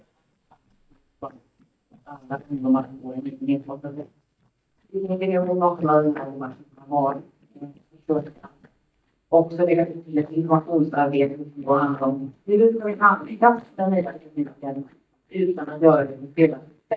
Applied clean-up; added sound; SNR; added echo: neural mask model DeepFilterNet 3.